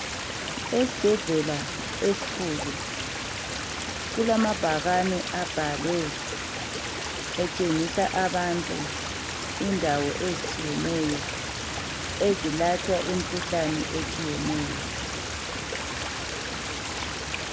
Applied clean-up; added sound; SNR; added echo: none; Stream; 3 dB; none.